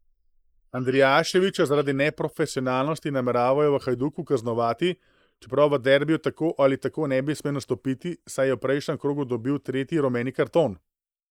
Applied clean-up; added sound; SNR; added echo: neural mask model Resemble Enhance denoiser.